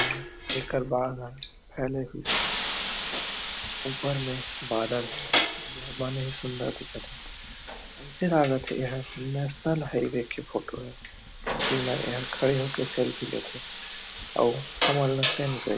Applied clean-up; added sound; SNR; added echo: none; Hiss; 2 dB; none.